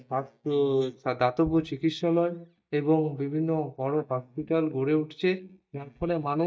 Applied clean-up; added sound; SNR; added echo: neural mask model DeepFilterNet 3.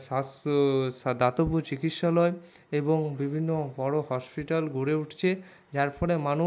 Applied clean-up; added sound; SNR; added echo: none; none; none; none.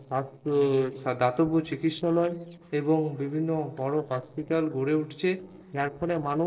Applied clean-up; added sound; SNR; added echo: neural separator model SepFormer DNS4.